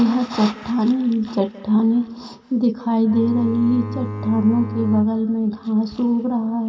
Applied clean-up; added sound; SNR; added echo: none; Bowed string instrument; 10 dB; reverberation time 2.0 s.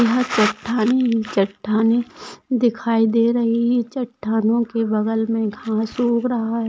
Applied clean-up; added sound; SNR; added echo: none; none; none; none.